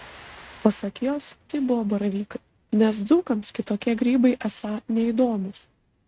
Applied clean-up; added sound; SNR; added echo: neural mask model RNNoise.